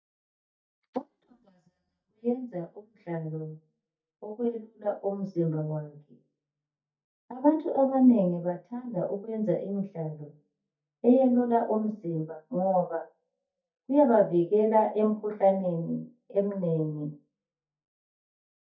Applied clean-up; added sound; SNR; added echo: neural mask model DeepFilterNet 3.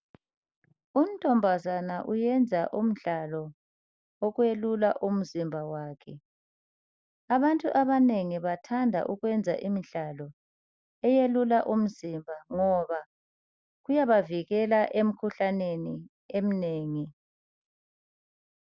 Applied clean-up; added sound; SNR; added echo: none; none; none; none.